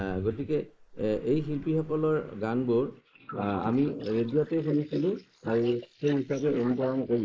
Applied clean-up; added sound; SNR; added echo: neural mask model Resemble Enhance denoiser.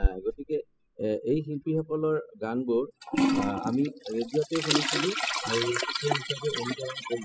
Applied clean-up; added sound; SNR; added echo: classical method spectral subtraction.